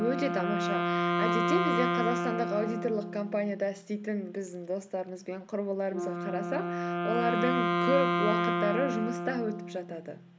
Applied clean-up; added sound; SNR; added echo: none; Wind instrument, woodwind instrument; -1 dB; none.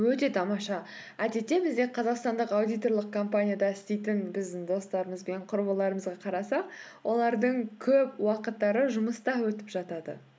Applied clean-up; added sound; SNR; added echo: none; none; none; none.